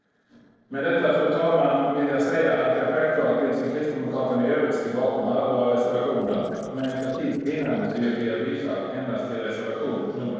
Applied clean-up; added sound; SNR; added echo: neural separator model SepFormer DNS4.